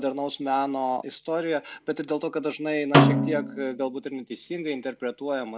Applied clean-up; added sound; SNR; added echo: none; Snare drum; -4 dB; none.